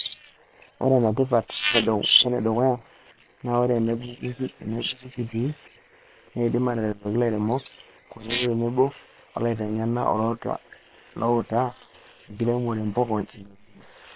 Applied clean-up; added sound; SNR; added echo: neural separator model SepFormer WHAM!.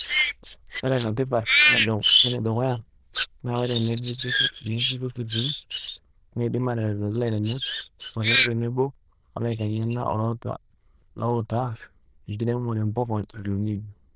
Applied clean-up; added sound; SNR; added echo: neural diffusion model UNIVERSE++.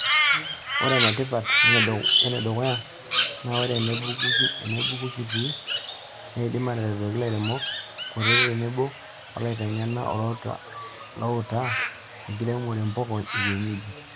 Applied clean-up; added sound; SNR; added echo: none; Crow; -1 dB; none.